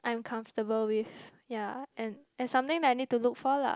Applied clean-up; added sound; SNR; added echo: none; none; none; none.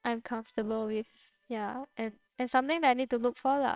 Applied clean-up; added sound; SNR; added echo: neural separator model SepFormer WHAMR!.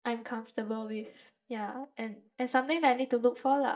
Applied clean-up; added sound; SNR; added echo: neural mask model DeepFilterNet 3.